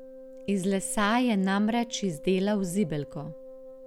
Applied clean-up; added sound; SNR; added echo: none; Wind instrument, woodwind instrument; 17 dB; none.